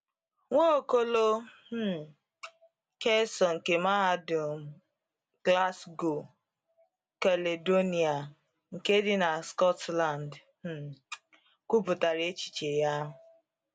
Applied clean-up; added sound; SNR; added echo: none; none; none; none.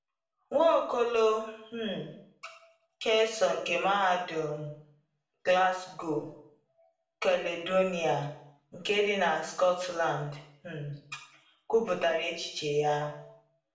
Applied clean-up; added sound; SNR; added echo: none; none; none; reverberation time 0.6 s.